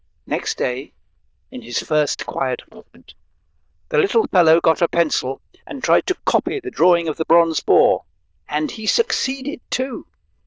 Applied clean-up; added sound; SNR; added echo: neural diffusion model UNIVERSE++.